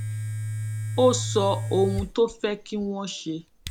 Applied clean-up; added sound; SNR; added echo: none; Domestic sounds, home sounds; 5 dB; none.